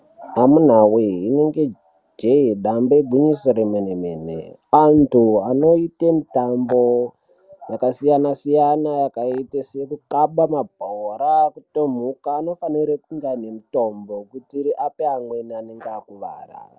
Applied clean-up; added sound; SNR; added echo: none; none; none; none.